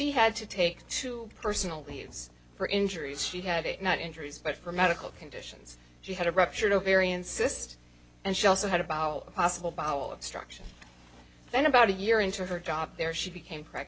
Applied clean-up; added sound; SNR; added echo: none; none; none; none.